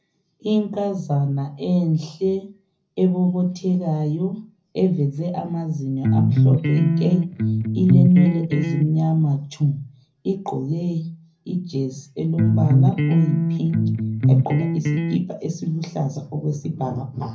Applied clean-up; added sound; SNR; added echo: none; Electric guitar; -4 dB; reverberation time 0.4 s.